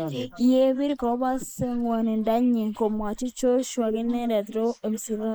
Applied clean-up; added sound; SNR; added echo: neural mask model Resemble Enhance denoiser.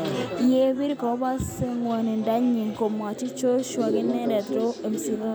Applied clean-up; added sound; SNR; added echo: none; none; none; none.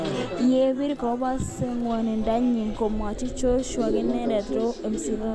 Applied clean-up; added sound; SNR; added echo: none; Wind; 12 dB; none.